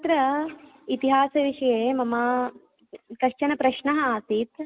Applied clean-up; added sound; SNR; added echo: none; none; none; none.